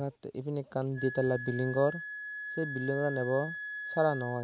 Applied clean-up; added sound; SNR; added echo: none; Wind instrument, woodwind instrument; 9 dB; none.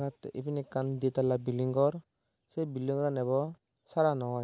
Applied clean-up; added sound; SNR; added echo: none; none; none; none.